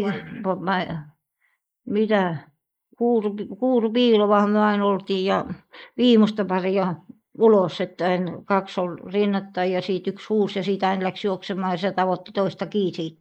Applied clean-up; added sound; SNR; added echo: neural mask model Resemble Enhance denoiser.